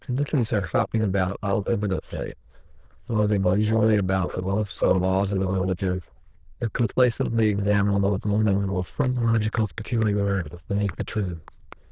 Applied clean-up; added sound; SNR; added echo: neural diffusion model UNIVERSE++.